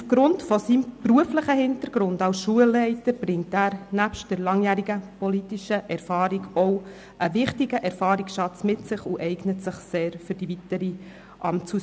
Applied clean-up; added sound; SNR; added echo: none; none; none; none.